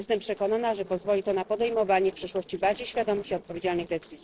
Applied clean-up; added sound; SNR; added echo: neural separator model SepFormer DNS4.